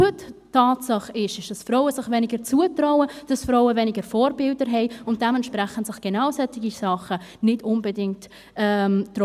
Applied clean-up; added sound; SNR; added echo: none; none; none; none.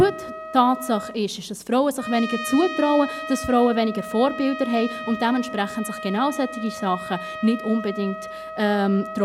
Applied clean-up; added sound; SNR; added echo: none; Trumpet; 11 dB; none.